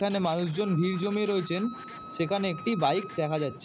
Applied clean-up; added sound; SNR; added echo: none; Scratching (performance technique) + Wind instrument, woodwind instrument; 16 dB; none.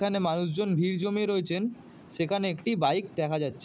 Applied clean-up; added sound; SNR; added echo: none; none; none; none.